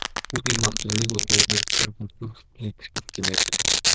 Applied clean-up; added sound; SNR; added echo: neural diffusion model UNIVERSE++.